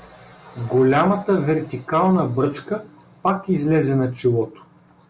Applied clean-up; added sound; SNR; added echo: none; none; none; none.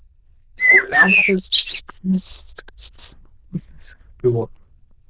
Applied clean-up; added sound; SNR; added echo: neural diffusion model UNIVERSE++.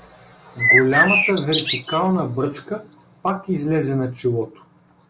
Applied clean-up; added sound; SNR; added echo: none; Bird; -1 dB; none.